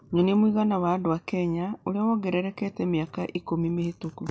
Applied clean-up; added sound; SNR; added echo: none; none; none; none.